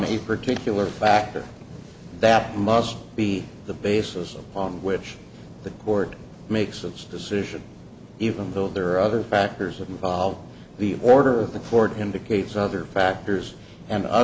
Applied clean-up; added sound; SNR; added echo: none; none; none; none.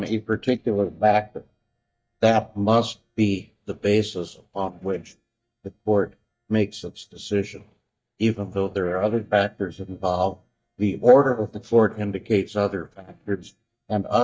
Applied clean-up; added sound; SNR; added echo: neural mask model DeepFilterNet 3.